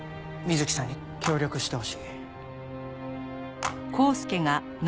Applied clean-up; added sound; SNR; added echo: none; Telephone; 12 dB; none.